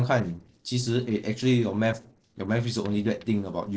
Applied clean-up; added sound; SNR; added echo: neural separator model SepFormer DNS4.